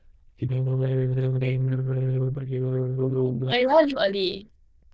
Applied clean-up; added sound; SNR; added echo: neural diffusion model UNIVERSE++.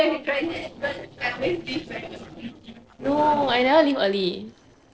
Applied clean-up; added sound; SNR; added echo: neural separator model SepFormer DNS4.